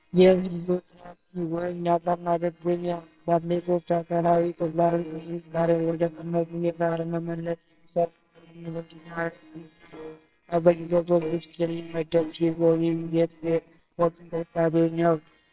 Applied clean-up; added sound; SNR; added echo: neural separator model SepFormer WHAMR!.